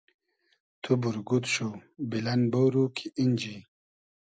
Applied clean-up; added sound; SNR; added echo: none; none; none; none.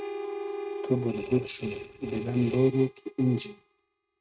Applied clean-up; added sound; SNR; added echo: neural mask model RNNoise.